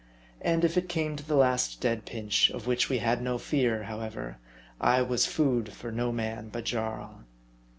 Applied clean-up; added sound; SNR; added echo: none; none; none; none.